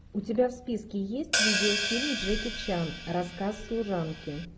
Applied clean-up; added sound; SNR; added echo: none; Hi-hat; 1 dB; none.